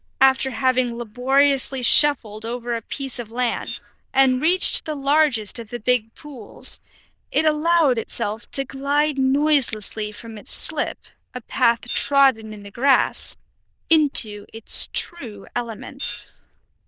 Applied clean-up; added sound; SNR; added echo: neural diffusion model UNIVERSE++.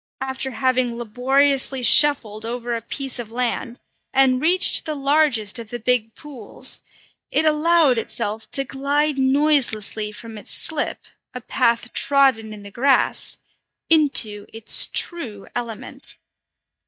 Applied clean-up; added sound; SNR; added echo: neural mask model DeepFilterNet 3.